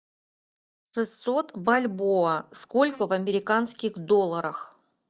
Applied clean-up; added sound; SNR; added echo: neural mask model DeepFilterNet 3.